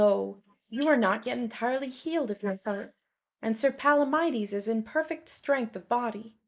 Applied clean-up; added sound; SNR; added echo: neural mask model Resemble Enhance denoiser.